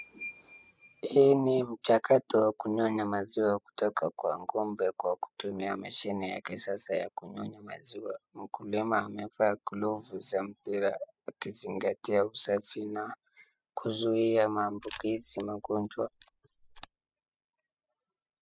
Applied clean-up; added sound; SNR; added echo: classical method spectral subtraction.